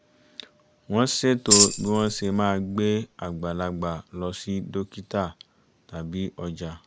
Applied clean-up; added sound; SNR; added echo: none; Tambourine; -2 dB; none.